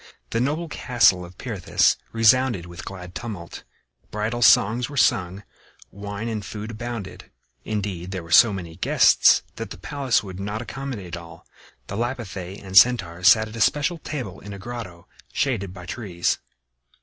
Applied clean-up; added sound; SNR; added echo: none; none; none; none.